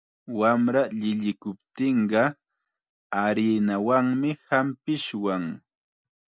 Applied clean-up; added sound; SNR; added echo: none; none; none; none.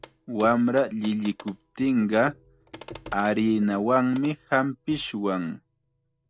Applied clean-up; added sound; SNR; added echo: none; Clock; 19 dB; none.